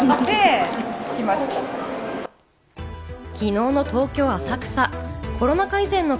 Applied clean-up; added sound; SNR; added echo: none; none; none; none.